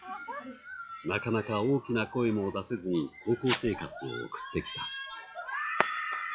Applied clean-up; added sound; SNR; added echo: classical method log-MMSE.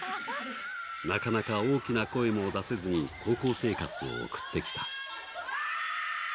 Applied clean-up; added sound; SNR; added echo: none; none; none; none.